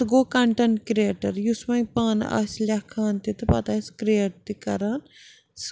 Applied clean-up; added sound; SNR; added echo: none; none; none; none.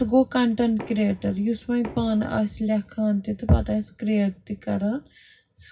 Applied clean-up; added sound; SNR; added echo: none; Knock; 19 dB; reverberation time 0.4 s.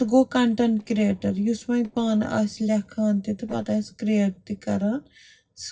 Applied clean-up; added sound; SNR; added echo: neural separator model SepFormer DNS4.